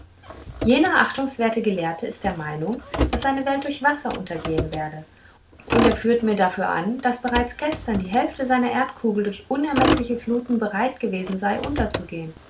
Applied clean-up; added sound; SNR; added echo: none; Motor vehicle (road); 7 dB; none.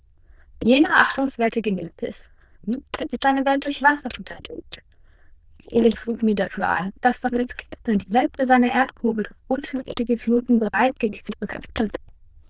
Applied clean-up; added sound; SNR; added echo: neural diffusion model UNIVERSE++.